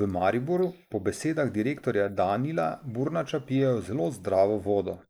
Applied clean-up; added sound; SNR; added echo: neural mask model Resemble Enhance denoiser.